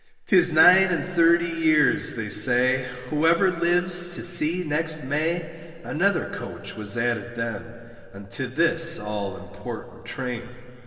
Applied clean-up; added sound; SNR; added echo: none; none; none; reverberation time 2.9 s.